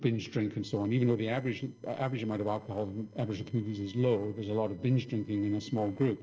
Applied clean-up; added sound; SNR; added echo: neural separator model SepFormer DNS4.